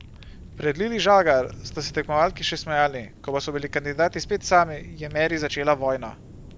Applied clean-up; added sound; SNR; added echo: none; Fire; 17 dB; none.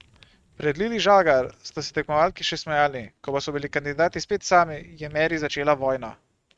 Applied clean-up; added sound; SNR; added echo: neural mask model RNNoise.